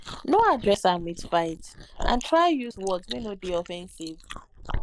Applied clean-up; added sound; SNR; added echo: neural mask model Resemble Enhance denoiser.